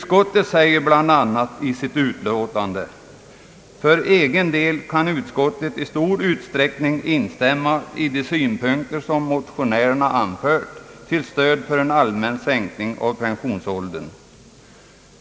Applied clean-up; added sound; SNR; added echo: none; none; none; none.